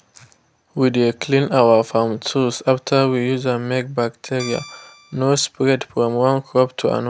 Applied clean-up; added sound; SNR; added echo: none; Guitar; 17 dB; none.